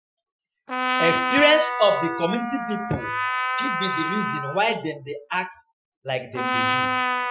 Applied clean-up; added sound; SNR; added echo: classical method Wiener filter.